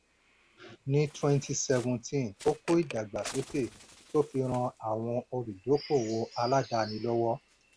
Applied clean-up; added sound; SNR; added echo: none; Bird; 17 dB; none.